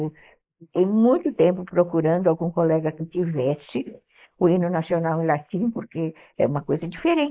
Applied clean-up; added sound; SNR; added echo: neural mask model Resemble Enhance denoiser.